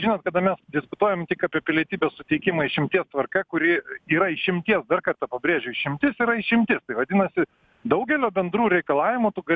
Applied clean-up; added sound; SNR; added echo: none; none; none; none.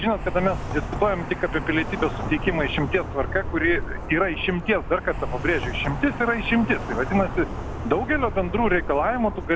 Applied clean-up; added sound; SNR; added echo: none; Traffic noise, roadway noise; 6 dB; none.